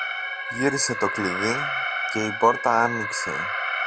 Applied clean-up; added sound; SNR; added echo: none; Alarm; 2 dB; none.